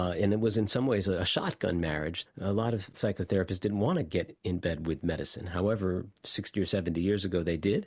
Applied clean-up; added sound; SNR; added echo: none; none; none; none.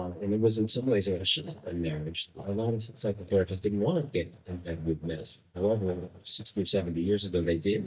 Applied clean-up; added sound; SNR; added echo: neural mask model DeepFilterNet 3.